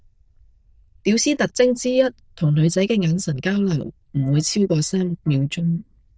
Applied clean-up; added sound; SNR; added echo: neural diffusion model UNIVERSE++.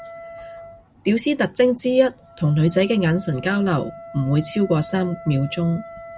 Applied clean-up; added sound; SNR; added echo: none; Wind instrument, woodwind instrument; 19 dB; none.